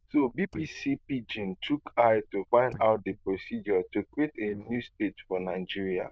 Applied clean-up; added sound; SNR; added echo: neural diffusion model UNIVERSE++.